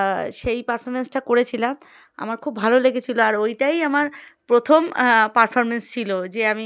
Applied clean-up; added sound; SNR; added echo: none; none; none; none.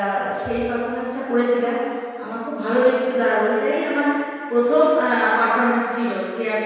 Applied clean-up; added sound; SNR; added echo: none; none; none; reverberation time 1.9 s.